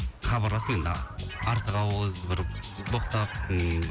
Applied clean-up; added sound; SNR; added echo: none; Car; 15 dB; none.